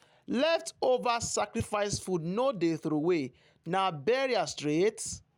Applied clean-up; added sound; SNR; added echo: none; none; none; none.